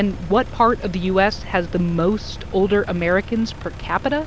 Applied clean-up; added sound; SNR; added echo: none; Engine; 12 dB; none.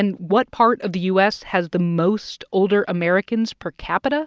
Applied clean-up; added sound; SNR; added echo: none; none; none; none.